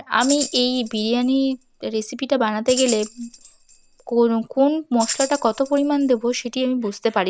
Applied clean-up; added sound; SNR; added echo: none; Tambourine; 13 dB; none.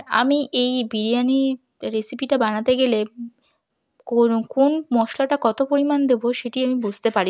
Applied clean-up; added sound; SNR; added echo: none; none; none; none.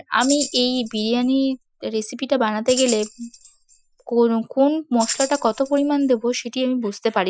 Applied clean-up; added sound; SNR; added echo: classical method Wiener filter.